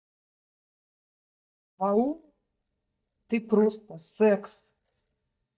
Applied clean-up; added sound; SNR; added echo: neural mask model DeepFilterNet 3.